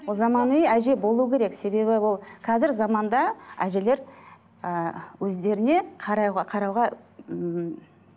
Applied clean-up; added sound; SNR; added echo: none; none; none; none.